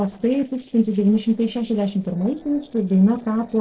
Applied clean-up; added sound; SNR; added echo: neural separator model SepFormer DNS4.